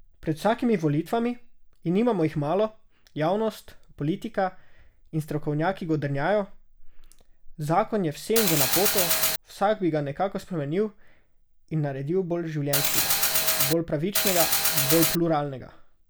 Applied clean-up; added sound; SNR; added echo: none; Mechanisms; -4 dB; none.